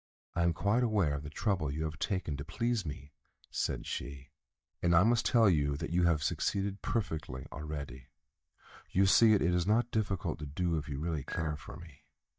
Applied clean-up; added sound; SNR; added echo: neural mask model DeepFilterNet 3.